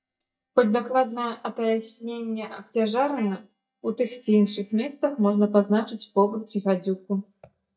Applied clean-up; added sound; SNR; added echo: neural mask model DeepFilterNet 3.